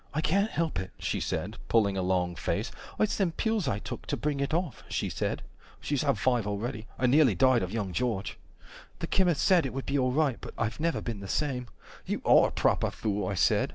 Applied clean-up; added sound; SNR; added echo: none; none; none; none.